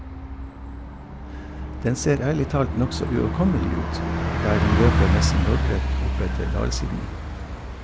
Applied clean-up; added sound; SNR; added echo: none; Bus; -2 dB; none.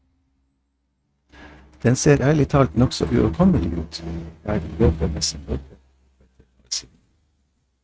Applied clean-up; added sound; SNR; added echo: neural mask model RNNoise.